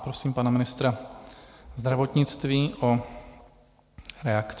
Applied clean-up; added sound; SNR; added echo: none; none; none; none.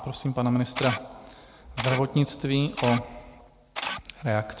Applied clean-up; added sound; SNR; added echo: none; Camera; 10 dB; none.